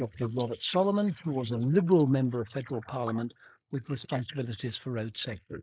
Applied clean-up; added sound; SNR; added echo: neural mask model Resemble Enhance denoiser.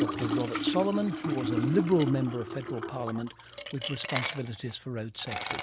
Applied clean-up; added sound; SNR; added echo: none; Liquid; 3 dB; none.